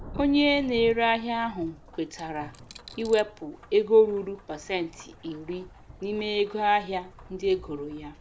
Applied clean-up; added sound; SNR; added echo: none; Coin (dropping) + Rain / Thunderstorm; 19 dB; none.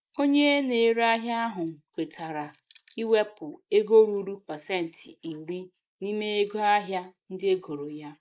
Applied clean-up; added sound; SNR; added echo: neural mask model Resemble Enhance denoiser.